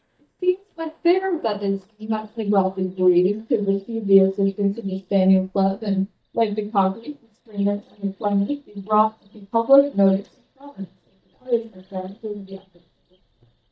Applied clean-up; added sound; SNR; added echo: neural mask model DeepFilterNet 3.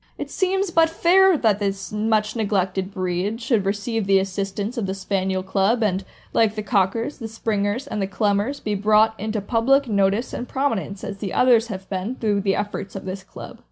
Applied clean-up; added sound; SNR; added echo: none; none; none; none.